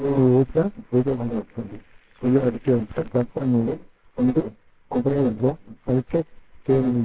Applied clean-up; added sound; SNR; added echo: neural separator model SepFormer WHAMR!.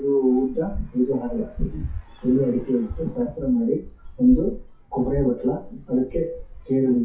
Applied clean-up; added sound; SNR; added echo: classical method WPE with log-MMSE.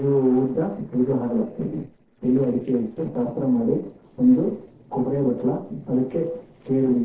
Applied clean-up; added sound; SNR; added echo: neural separator model SepFormer DNS4.